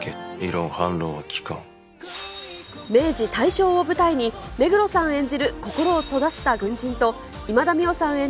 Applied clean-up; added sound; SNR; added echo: none; none; none; none.